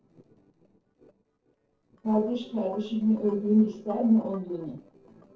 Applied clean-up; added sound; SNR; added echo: neural separator model SepFormer DNS4.